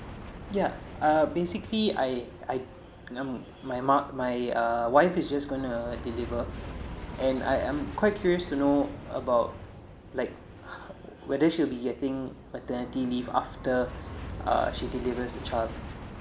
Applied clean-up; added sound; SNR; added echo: none; Aircraft; 12 dB; none.